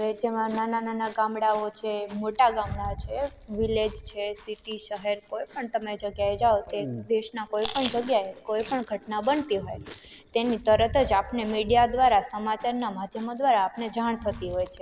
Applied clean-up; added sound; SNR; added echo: none; Chewing, mastication + Bicycle; 12 dB; none.